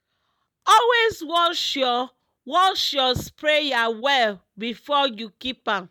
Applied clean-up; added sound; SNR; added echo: none; none; none; none.